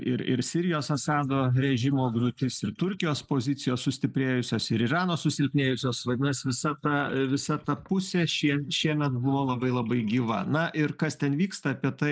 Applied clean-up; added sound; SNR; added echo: neural mask model Resemble Enhance denoiser.